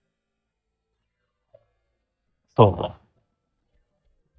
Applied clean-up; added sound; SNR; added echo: neural mask model DeepFilterNet 3.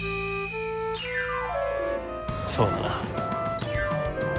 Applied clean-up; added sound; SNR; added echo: none; Wind instrument, woodwind instrument; 2 dB; none.